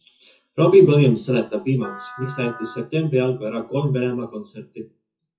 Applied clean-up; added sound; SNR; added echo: classical method WPE with log-MMSE.